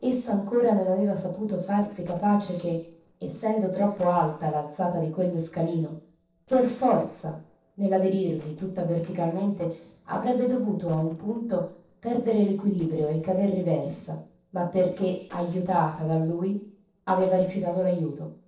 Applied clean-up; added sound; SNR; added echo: neural separator model SepFormer DNS4.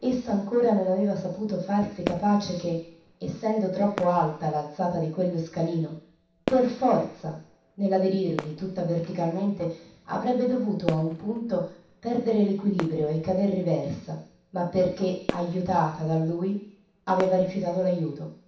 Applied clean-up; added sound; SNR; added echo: none; Fireworks; 15 dB; reverberation time 0.7 s.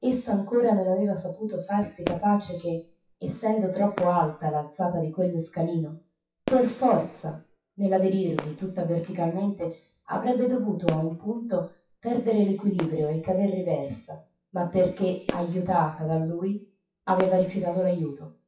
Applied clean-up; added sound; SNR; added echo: classical method WPE with log-MMSE.